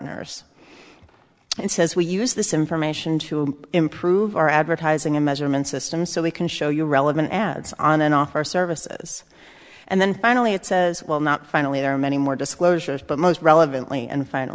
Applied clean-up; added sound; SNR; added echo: none; none; none; none.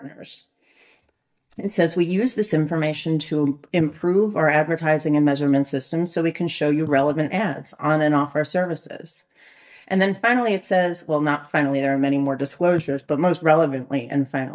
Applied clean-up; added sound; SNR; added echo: neural mask model DeepFilterNet 3.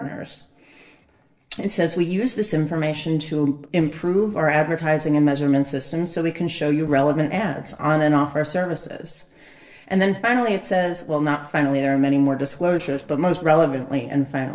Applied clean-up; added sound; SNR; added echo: neural separator model SepFormer DNS4.